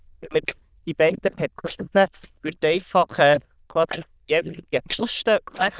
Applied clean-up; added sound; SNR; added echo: neural diffusion model UNIVERSE++.